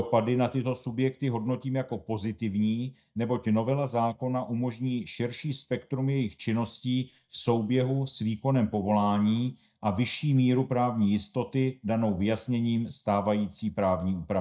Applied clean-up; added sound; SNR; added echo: neural mask model DeepFilterNet 3.